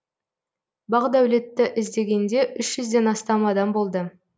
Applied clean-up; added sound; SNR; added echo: none; none; none; none.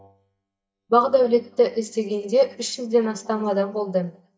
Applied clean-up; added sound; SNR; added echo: neural mask model DeepFilterNet 3.